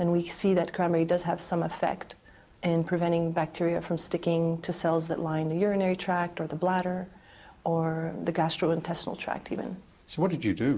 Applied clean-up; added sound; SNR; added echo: none; none; none; none.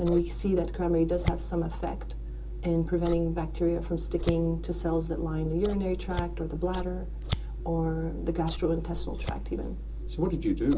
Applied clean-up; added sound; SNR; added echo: none; Scissors; 4 dB; reverberation time 0.2 s.